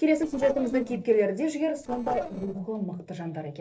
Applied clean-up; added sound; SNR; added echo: neural separator model SepFormer DNS4.